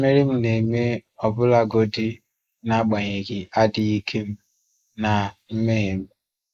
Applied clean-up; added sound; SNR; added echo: neural mask model Resemble Enhance denoiser.